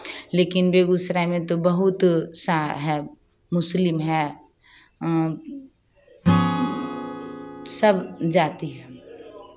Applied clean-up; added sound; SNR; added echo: none; Acoustic guitar / Strum; 8 dB; none.